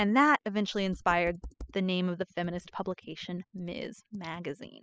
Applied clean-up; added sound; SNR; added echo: classical method spectral subtraction.